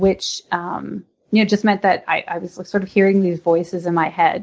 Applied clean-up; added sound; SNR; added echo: none; none; none; none.